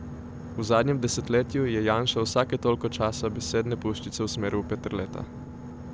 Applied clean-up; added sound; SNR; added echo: none; Boat, Water vehicle; 10 dB; none.